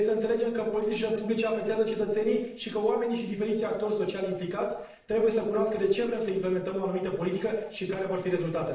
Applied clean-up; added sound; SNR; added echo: neural separator model SepFormer DNS4.